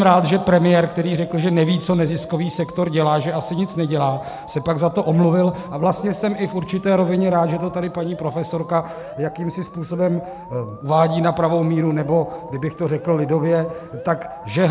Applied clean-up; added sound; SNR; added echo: none; Alarm; 18 dB; none.